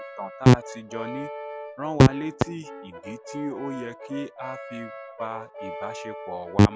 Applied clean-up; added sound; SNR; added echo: none; Brass instrument; 14 dB; none.